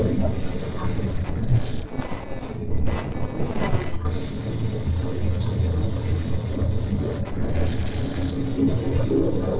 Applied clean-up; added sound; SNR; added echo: neural separator model SepFormer DNS4.